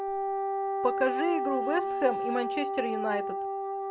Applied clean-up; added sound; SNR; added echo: none; Wind instrument, woodwind instrument; -1 dB; none.